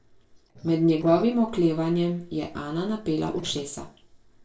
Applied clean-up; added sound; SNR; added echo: neural separator model SepFormer DNS4.